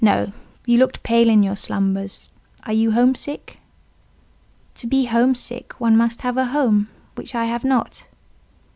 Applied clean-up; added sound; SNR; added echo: none; none; none; none.